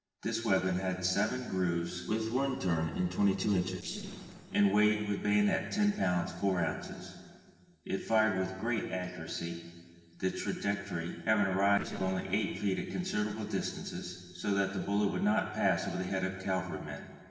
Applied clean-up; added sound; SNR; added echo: neural separator model SepFormer DNS4.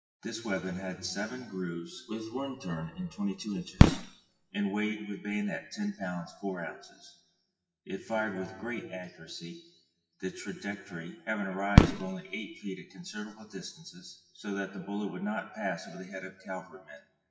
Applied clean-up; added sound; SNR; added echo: classical method WPE with log-MMSE.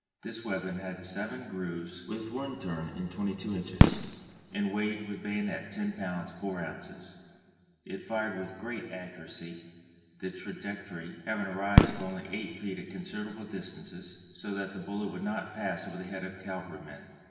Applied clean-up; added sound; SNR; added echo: none; Fireworks; -5 dB; reverberation time 2.3 s.